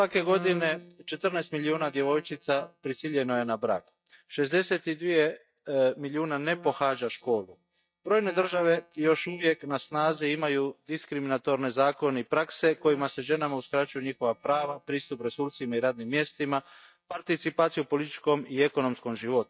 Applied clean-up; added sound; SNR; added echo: neural mask model DeepFilterNet 3.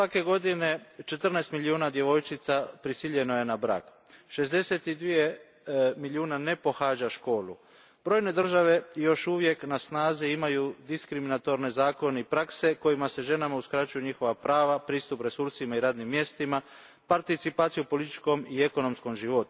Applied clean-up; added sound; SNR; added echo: none; none; none; none.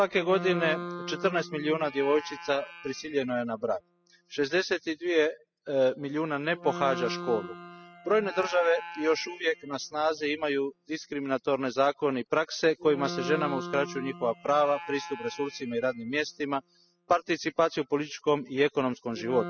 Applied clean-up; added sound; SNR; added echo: classical method spectral subtraction.